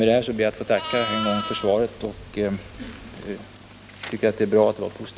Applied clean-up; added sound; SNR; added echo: none; Livestock, farm animals, working animals; 11 dB; none.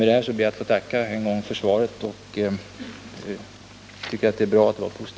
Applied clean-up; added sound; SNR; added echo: none; none; none; none.